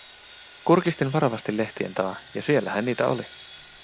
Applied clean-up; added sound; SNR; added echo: none; Sawing; 16 dB; none.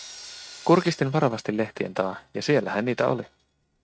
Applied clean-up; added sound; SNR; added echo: neural mask model RNNoise.